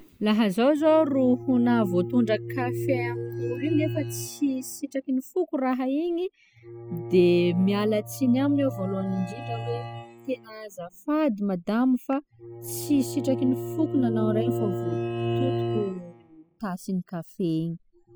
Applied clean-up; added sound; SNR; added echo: classical method spectral subtraction.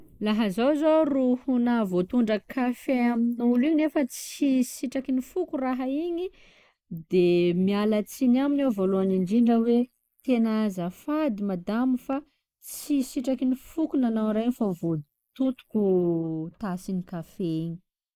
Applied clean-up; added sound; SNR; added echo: neural mask model Resemble Enhance denoiser.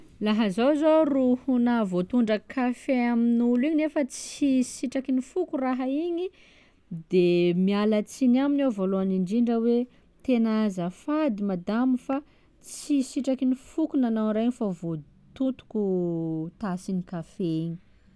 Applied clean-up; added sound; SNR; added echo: none; none; none; none.